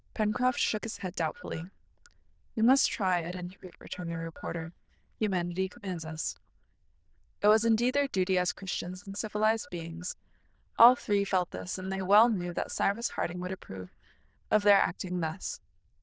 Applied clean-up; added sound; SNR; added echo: neural diffusion model UNIVERSE++.